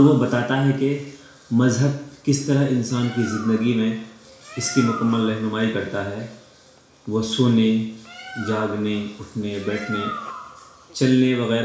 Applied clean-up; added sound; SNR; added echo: none; Bird; 17 dB; reverberation time 0.7 s.